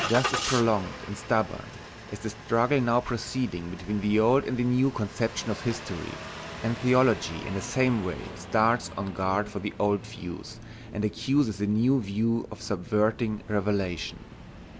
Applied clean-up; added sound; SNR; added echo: none; Engine starting; 12 dB; none.